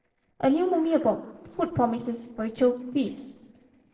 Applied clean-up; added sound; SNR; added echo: neural separator model SepFormer DNS4.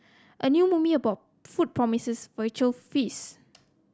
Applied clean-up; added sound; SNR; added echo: none; none; none; none.